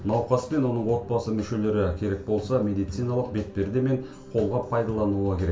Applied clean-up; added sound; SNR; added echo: none; none; none; reverberation time 0.4 s.